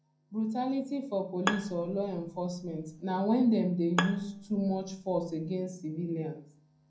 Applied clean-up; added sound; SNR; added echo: none; Bowed string instrument; 8 dB; reverberation time 0.5 s.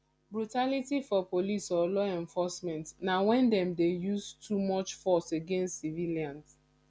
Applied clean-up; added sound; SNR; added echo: none; none; none; none.